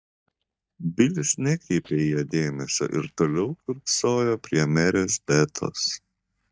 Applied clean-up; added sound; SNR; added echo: neural mask model DeepFilterNet 3.